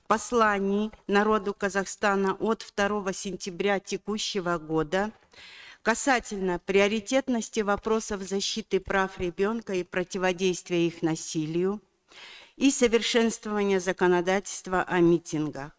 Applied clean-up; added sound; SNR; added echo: neural mask model RNNoise.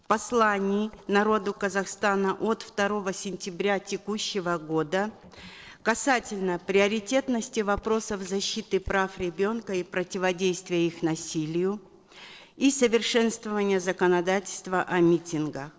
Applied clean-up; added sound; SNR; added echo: neural separator model SepFormer DNS4.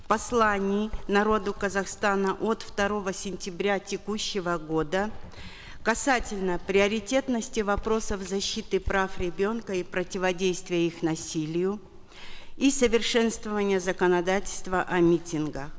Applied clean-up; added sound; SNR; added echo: none; Writing; 11 dB; none.